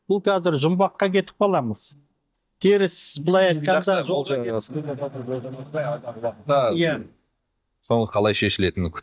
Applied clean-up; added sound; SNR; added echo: neural mask model DeepFilterNet 3.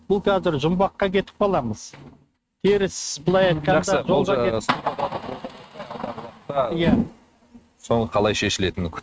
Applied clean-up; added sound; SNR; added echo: neural mask model RNNoise.